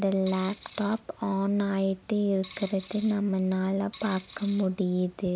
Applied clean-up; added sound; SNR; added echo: none; Coin (dropping); 20 dB; none.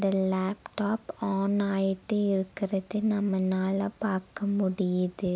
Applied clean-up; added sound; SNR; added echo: none; none; none; none.